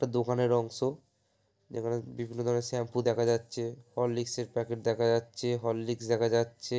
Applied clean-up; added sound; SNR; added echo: none; none; none; none.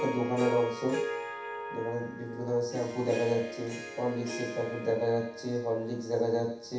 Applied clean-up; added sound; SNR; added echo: none; Harp; 7 dB; reverberation time 0.7 s.